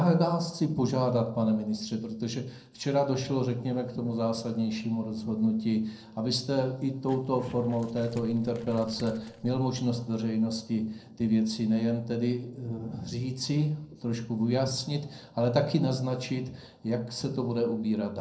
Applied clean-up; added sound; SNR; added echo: neural separator model SepFormer DNS4.